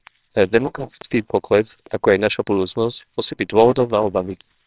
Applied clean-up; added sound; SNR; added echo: neural separator model SepFormer WHAMR!.